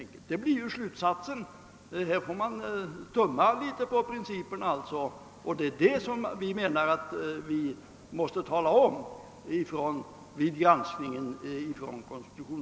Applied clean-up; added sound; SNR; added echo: none; none; none; none.